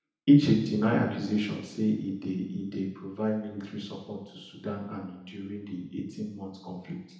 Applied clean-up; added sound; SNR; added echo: none; none; none; reverberation time 0.9 s.